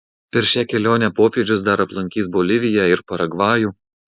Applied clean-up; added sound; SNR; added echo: none; none; none; none.